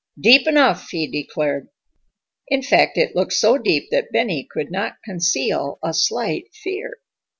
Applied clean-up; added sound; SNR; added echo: none; none; none; none.